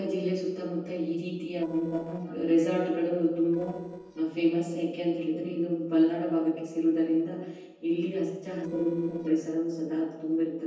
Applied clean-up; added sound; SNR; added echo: neural separator model SepFormer DNS4.